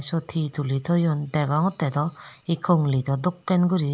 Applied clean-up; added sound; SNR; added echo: none; none; none; none.